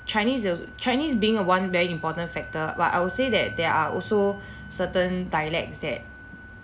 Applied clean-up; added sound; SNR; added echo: none; Wind instrument, woodwind instrument; 16 dB; none.